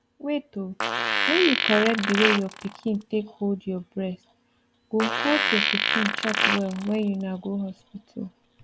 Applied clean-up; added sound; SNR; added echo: none; Fart; -1 dB; none.